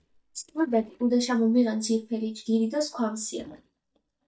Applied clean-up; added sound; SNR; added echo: neural mask model DeepFilterNet 3.